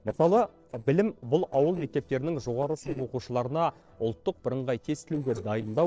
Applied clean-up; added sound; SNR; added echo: neural separator model SepFormer DNS4.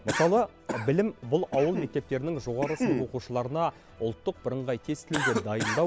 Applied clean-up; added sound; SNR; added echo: none; Cough; 6 dB; none.